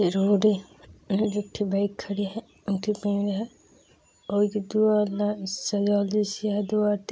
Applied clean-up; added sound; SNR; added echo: none; none; none; none.